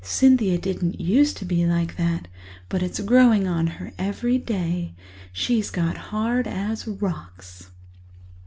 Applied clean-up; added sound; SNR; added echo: none; none; none; none.